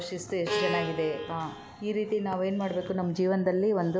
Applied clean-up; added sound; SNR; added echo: none; Bowed string instrument; 6 dB; none.